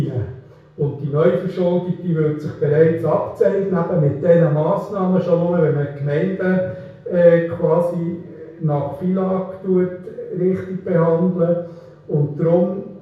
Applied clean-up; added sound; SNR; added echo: none; none; none; reverberation time 0.6 s.